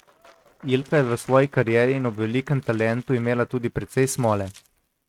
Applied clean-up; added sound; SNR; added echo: neural mask model RNNoise.